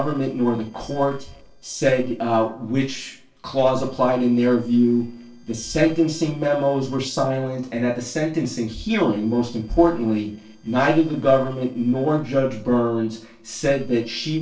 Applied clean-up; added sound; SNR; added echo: neural separator model SepFormer DNS4.